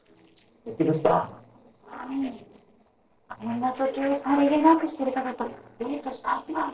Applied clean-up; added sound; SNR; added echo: neural separator model SepFormer DNS4.